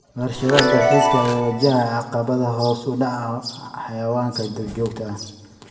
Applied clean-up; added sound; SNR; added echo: none; Chime; 2 dB; reverberation time 1.2 s.